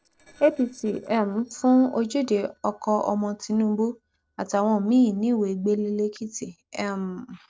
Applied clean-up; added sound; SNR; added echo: neural separator model SepFormer DNS4.